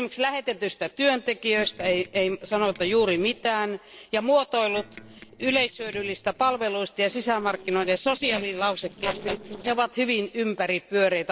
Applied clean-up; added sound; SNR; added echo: neural separator model SepFormer DNS4.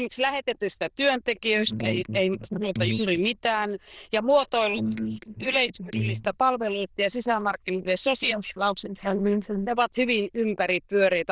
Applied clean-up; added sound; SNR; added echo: neural diffusion model UNIVERSE++.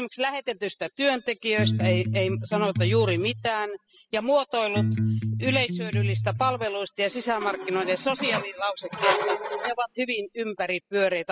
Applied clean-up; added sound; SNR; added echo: classical method spectral subtraction.